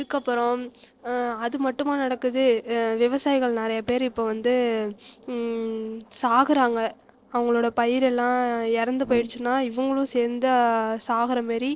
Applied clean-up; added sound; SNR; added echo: neural separator model SepFormer DNS4.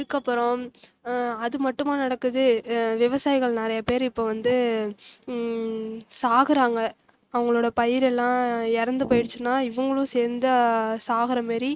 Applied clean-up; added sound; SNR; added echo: neural mask model RNNoise.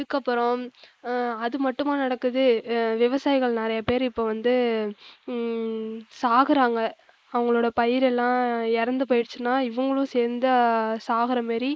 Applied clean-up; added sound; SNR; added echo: neural mask model Resemble Enhance denoiser.